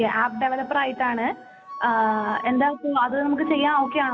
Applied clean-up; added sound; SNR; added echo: none; Wind instrument, woodwind instrument; 15 dB; none.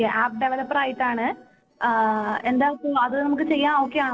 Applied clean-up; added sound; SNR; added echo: neural separator model SepFormer DNS4.